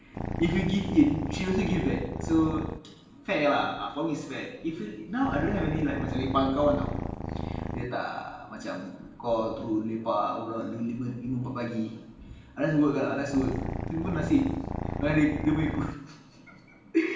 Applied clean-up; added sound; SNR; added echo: none; Purr; 4 dB; reverberation time 0.8 s.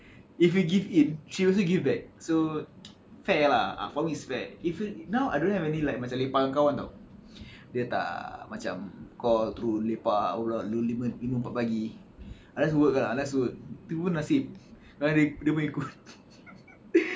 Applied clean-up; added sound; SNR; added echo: none; none; none; none.